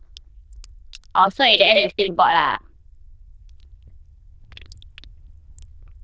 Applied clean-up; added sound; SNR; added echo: neural diffusion model UNIVERSE++.